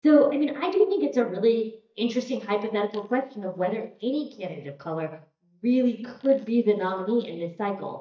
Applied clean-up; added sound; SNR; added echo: neural mask model DeepFilterNet 3.